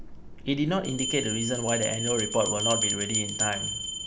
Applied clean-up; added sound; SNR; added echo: none; Bell; 1 dB; none.